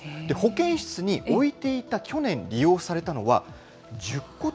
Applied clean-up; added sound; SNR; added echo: none; none; none; none.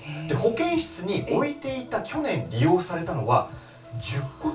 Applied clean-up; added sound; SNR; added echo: none; none; none; reverberation time 0.2 s.